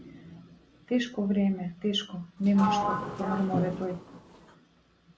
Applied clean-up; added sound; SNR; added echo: none; Sliding door; 4 dB; none.